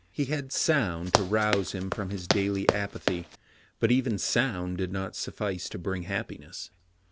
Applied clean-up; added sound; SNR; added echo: none; Run; 1 dB; none.